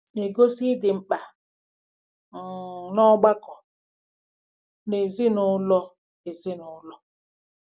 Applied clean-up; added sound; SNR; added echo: none; none; none; none.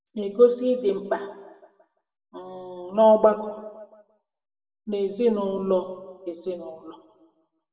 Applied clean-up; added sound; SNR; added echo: none; none; none; reverberation time 1.0 s.